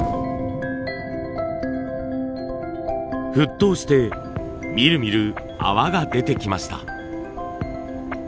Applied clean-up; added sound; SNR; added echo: none; Explosion; 14 dB; none.